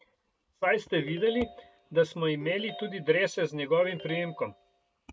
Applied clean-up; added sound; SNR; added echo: none; Ringtone; 16 dB; none.